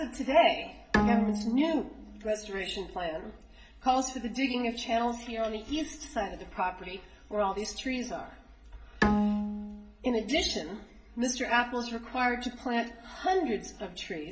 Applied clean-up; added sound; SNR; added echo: none; Bowed string instrument; 1 dB; reverberation time 0.4 s.